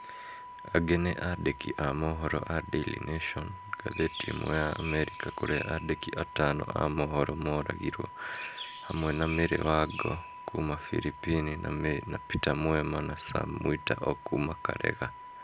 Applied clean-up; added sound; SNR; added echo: none; Wind instrument, woodwind instrument + Chirp, tweet; 13 dB; none.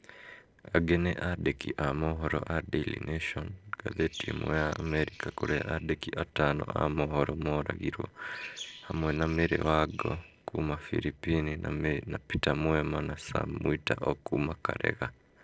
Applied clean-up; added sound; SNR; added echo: neural separator model SepFormer DNS4.